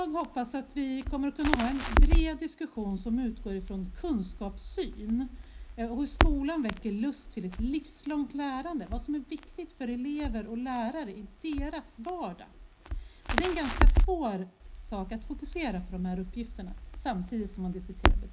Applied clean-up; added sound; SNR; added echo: none; Crackle; -3 dB; reverberation time 0.5 s.